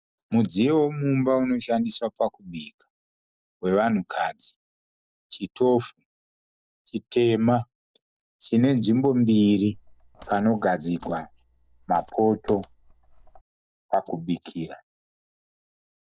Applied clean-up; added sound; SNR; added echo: neural separator model SepFormer DNS4.